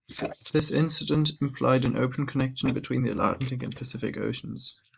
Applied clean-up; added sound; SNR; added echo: neural mask model Resemble Enhance denoiser.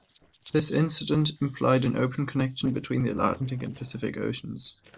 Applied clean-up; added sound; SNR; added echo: neural separator model SepFormer DNS4.